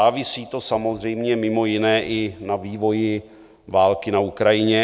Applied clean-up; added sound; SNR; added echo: none; none; none; none.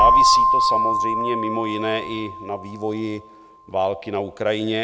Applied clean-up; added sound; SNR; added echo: none; Keyboard (musical); -4 dB; none.